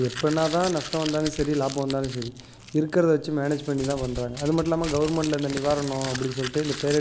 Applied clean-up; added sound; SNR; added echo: none; Crumpling, crinkling; 12 dB; none.